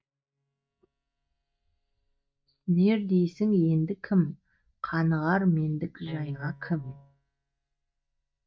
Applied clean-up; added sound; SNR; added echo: neural mask model DeepFilterNet 3.